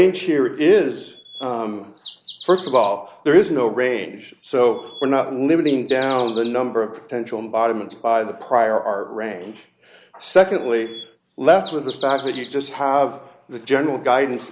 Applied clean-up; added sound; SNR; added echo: none; Bird vocalization, bird call, bird song; 12 dB; none.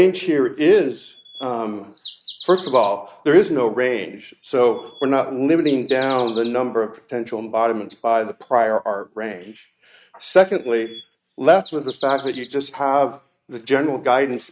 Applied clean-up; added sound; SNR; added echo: neural mask model RNNoise.